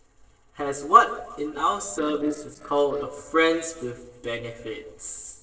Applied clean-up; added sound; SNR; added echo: neural separator model SepFormer DNS4.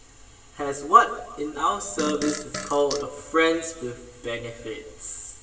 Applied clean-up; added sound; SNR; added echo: none; Fart; 9 dB; reverberation time 1.4 s.